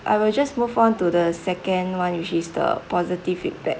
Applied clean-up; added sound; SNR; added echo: none; none; none; none.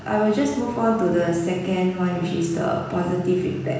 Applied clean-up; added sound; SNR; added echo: none; none; none; reverberation time 1.1 s.